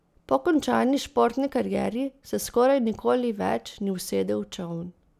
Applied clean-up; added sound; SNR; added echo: none; none; none; none.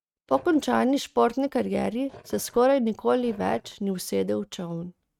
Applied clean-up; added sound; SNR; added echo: neural mask model RNNoise.